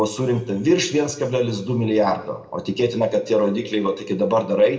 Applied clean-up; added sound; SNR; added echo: none; none; none; reverberation time 0.7 s.